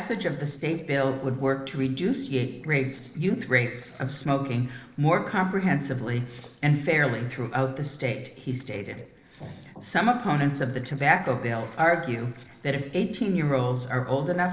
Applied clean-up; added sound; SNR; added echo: neural separator model SepFormer DNS4.